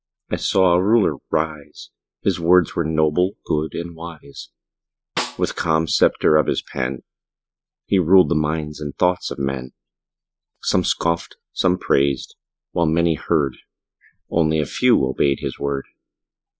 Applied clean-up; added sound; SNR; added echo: classical method spectral subtraction.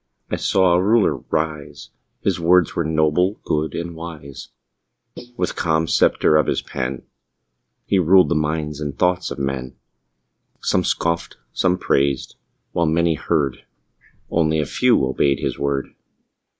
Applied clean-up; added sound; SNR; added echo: neural mask model Resemble Enhance denoiser.